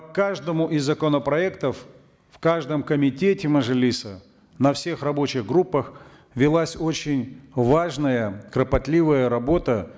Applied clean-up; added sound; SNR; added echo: none; none; none; none.